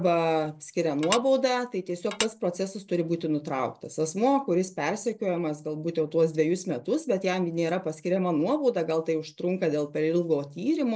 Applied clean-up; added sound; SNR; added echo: none; Tap / Dishes, pots, and pans; 6 dB; none.